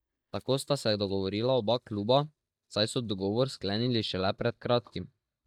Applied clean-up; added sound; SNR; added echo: neural mask model DeepFilterNet 3.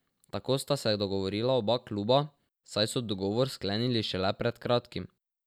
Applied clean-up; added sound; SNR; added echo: none; none; none; none.